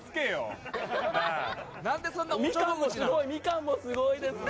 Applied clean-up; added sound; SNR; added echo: none; none; none; none.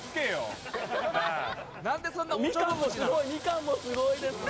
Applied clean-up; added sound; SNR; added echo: none; Sawing; 15 dB; none.